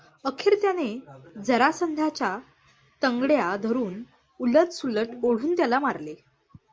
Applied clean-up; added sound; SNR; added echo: none; none; none; none.